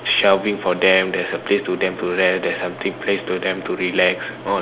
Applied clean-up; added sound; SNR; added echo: none; none; none; none.